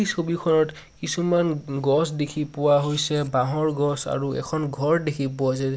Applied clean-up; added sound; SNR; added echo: none; none; none; none.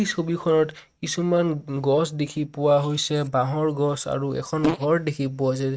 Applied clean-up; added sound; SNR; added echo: neural mask model RNNoise.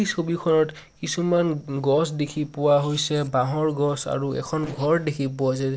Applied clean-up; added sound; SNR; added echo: neural separator model SepFormer DNS4.